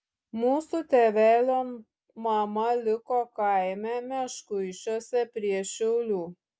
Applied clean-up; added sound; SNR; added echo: none; none; none; none.